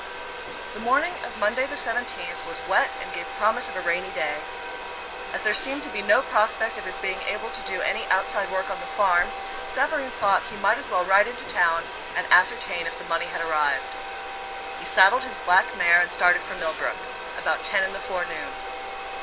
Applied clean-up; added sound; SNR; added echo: none; Domestic sounds, home sounds; 8 dB; none.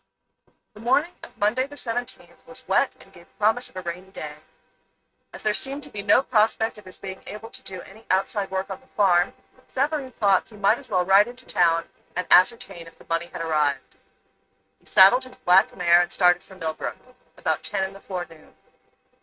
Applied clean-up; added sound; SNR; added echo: neural mask model RNNoise.